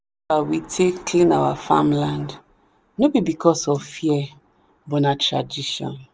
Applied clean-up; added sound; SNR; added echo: none; none; none; none.